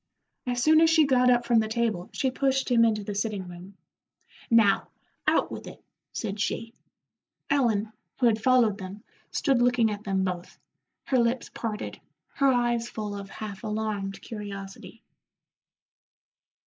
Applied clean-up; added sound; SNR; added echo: neural mask model Resemble Enhance denoiser.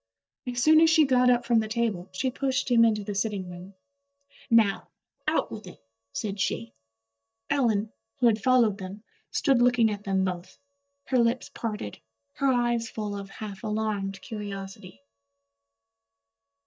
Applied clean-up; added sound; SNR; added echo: neural mask model DeepFilterNet 3.